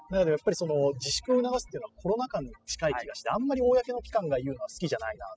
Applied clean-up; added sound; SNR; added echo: classical method spectral subtraction.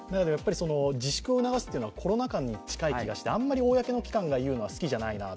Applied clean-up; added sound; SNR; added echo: none; none; none; none.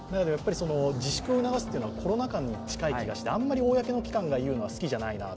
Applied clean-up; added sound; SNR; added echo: none; Car passing by; 10 dB; none.